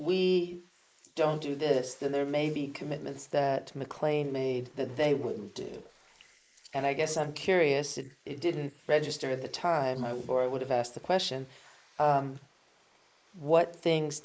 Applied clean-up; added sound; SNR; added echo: neural mask model Resemble Enhance denoiser.